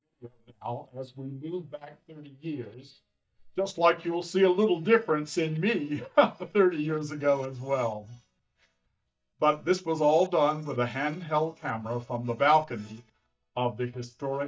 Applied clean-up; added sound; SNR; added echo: neural mask model DeepFilterNet 3.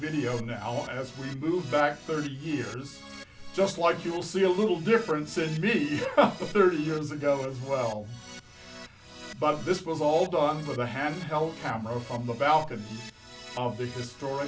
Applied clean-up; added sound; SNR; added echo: none; Keyboard (musical); 18 dB; none.